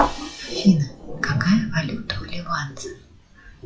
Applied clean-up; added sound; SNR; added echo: classical method log-MMSE.